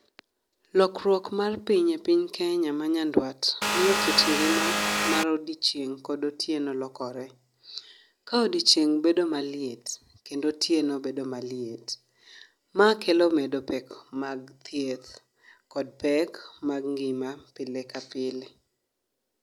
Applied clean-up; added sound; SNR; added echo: none; Vehicle; -2 dB; none.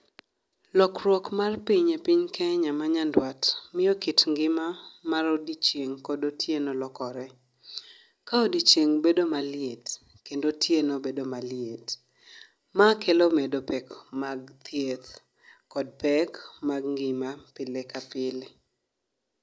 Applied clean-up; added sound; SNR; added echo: none; none; none; none.